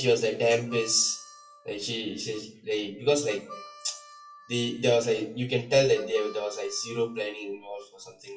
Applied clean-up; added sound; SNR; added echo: classical method WPE with log-MMSE.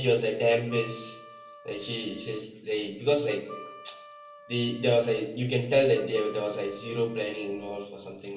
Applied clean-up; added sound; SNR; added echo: none; Harmonica; 20 dB; reverberation time 0.7 s.